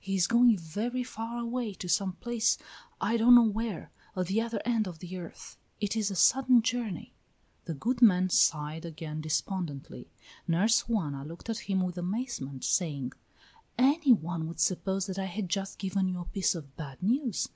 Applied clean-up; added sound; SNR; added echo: none; none; none; none.